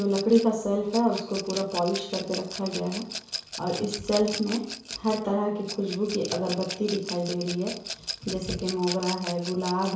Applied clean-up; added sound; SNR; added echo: none; Rattle / Glass; 10 dB; reverberation time 0.6 s.